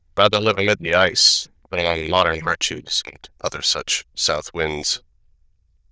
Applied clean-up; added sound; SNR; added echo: neural diffusion model UNIVERSE++.